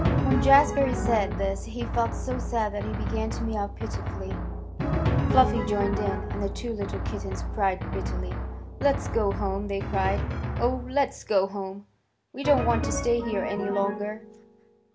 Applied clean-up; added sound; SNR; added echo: none; Drum; 1 dB; none.